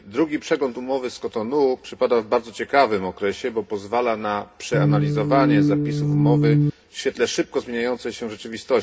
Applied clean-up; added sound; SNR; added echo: none; Organ; -5 dB; reverberation time 0.3 s.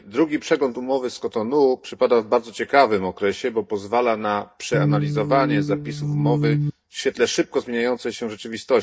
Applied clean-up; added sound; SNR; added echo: neural mask model DeepFilterNet 3.